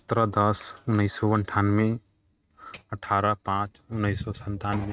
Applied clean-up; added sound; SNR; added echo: neural mask model RNNoise.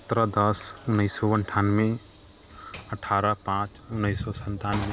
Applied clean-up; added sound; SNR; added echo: none; Sliding door / Train; 17 dB; none.